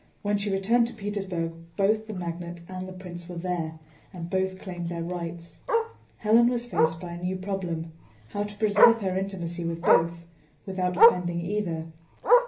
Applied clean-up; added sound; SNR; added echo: none; Bark; 2 dB; reverberation time 0.3 s.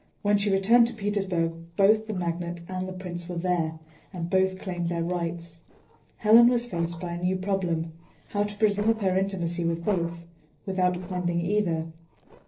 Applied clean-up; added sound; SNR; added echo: neural separator model SepFormer DNS4.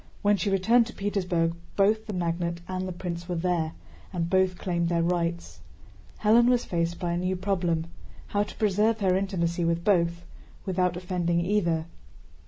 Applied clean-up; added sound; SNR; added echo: none; none; none; none.